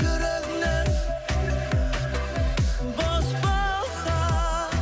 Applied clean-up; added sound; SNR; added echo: none; Wind; 15 dB; none.